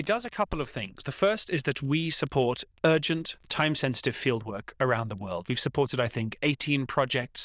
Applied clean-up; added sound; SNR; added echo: neural diffusion model UNIVERSE++.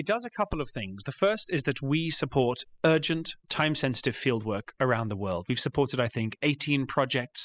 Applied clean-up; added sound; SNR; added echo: classical method spectral subtraction.